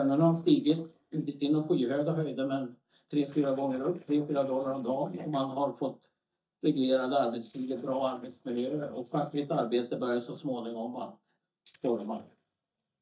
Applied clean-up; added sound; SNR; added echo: neural mask model DeepFilterNet 3.